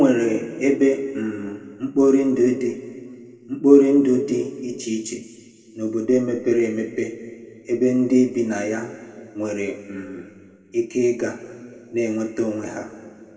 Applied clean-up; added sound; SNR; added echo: none; none; none; reverberation time 2.3 s.